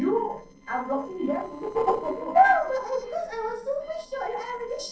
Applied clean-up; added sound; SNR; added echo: neural separator model SepFormer DNS4.